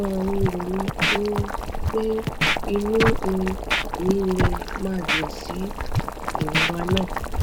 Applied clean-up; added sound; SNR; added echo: none; Boiling + Scratching (performance technique); -2 dB; none.